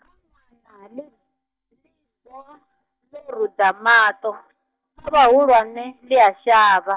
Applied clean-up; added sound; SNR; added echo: neural mask model DeepFilterNet 3.